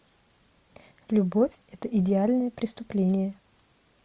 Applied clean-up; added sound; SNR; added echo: none; none; none; none.